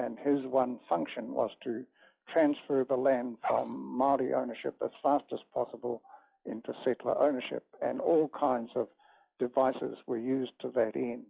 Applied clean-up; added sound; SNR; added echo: classical method log-MMSE.